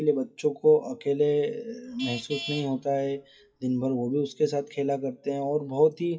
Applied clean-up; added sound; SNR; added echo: classical method WPE with log-MMSE.